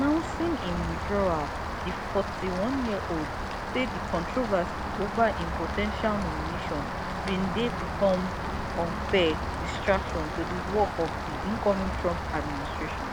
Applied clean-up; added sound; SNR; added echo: none; Rain; 2 dB; none.